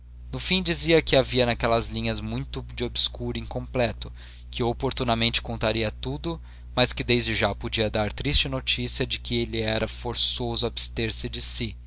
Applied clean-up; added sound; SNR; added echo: none; none; none; none.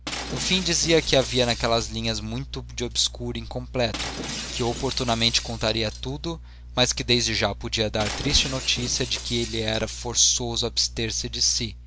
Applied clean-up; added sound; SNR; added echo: none; Shatter; 12 dB; none.